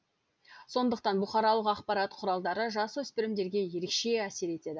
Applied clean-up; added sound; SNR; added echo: none; none; none; none.